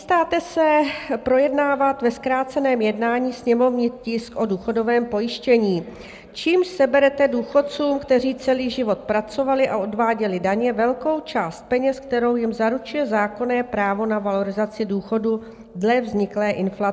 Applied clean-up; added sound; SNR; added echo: none; none; none; none.